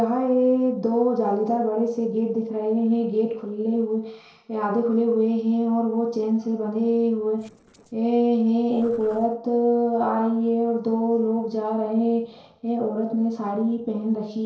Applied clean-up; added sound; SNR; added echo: neural separator model SepFormer DNS4.